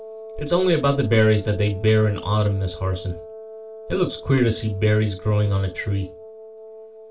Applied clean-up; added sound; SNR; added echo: none; Wind instrument, woodwind instrument; 16 dB; reverberation time 0.3 s.